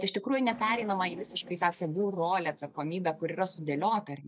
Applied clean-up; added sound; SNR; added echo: neural mask model DeepFilterNet 3.